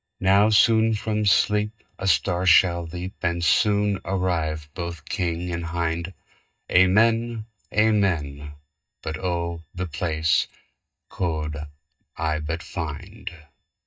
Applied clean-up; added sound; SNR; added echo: neural mask model DeepFilterNet 3.